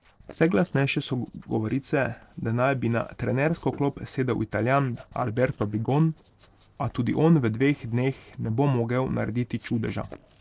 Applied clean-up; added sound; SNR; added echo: neural separator model SepFormer DNS4.